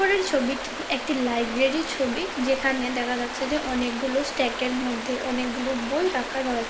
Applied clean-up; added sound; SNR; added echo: none; Stream; 7 dB; reverberation time 1.7 s.